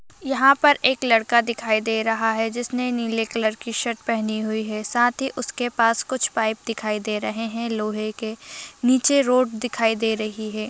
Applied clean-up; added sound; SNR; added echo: none; none; none; none.